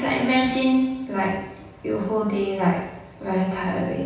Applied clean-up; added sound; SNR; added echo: none; none; none; reverberation time 0.9 s.